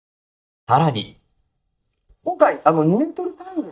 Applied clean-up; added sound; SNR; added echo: neural mask model DeepFilterNet 3.